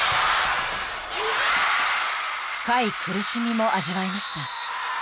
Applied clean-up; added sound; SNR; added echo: none; none; none; none.